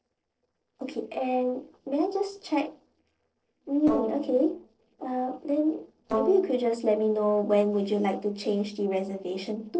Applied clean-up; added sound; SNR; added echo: neural separator model SepFormer DNS4.